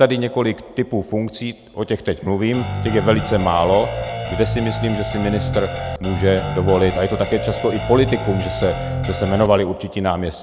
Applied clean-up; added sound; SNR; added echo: none; Guitar; 5 dB; none.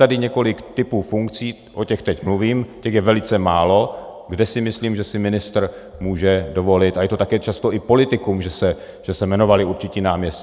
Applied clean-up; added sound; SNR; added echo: none; none; none; none.